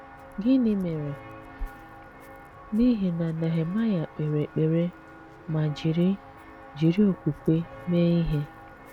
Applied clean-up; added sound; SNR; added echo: none; Walk, footsteps; 16 dB; none.